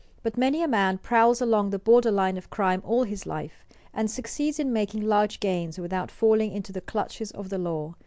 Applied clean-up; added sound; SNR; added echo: none; none; none; none.